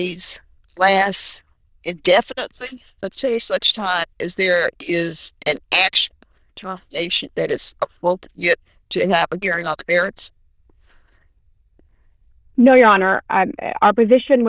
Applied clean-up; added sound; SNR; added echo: neural diffusion model UNIVERSE++.